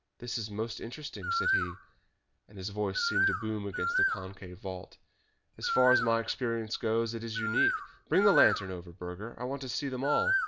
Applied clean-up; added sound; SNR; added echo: none; Bird; 1 dB; none.